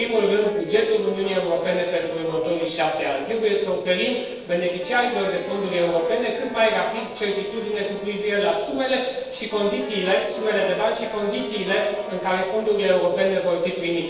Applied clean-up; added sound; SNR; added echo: neural separator model SepFormer DNS4.